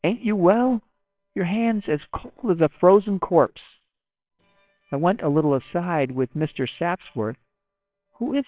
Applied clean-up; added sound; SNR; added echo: neural separator model SepFormer WHAMR!.